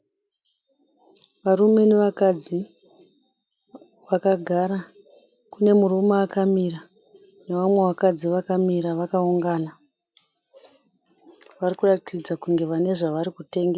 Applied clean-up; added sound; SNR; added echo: none; none; none; none.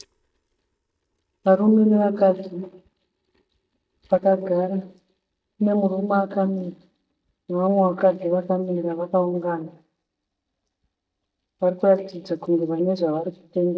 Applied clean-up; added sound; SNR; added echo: neural mask model DeepFilterNet 3.